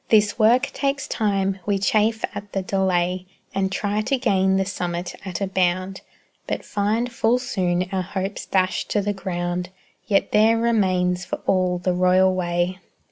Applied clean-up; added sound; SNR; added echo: none; none; none; none.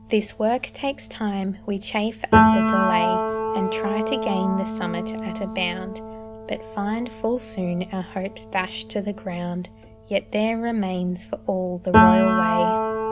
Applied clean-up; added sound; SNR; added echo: none; Piano; -2 dB; none.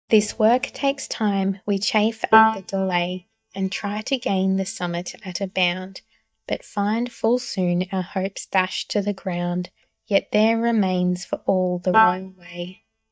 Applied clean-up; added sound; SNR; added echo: neural mask model DeepFilterNet 3.